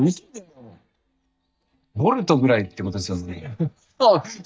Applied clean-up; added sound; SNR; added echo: neural mask model DeepFilterNet 3.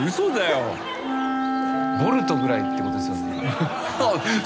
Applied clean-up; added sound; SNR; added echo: none; Wind instrument, woodwind instrument; 2 dB; none.